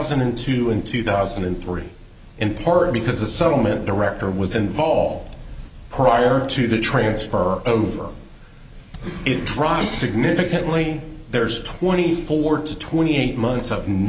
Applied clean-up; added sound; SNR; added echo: none; none; none; none.